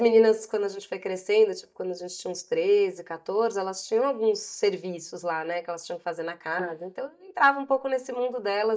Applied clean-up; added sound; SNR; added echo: neural mask model DeepFilterNet 3.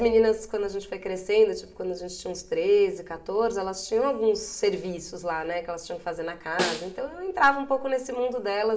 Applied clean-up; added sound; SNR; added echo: none; Snare drum; 8 dB; reverberation time 0.5 s.